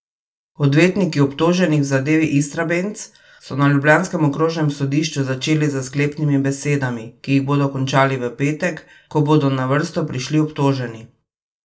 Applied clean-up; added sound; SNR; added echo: none; none; none; reverberation time 0.2 s.